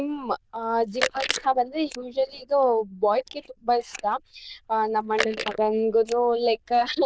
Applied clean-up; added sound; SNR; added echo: neural diffusion model UNIVERSE++.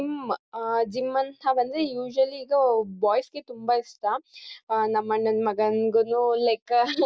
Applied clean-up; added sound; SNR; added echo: none; none; none; none.